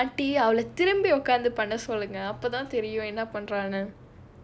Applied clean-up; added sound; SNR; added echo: none; none; none; none.